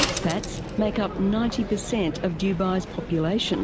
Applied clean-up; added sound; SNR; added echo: none; Mechanisms / Bicycle; 12 dB; none.